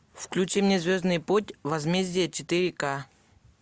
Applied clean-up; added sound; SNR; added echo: none; none; none; none.